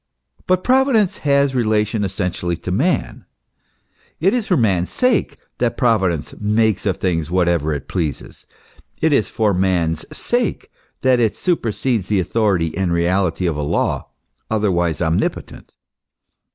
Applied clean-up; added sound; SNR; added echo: none; none; none; none.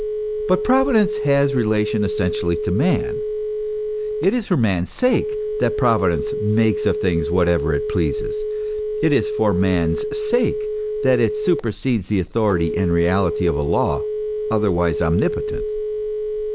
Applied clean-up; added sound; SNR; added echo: none; Telephone; 3 dB; none.